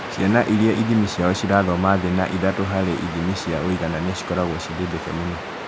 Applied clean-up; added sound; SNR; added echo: none; Waves, surf; 9 dB; none.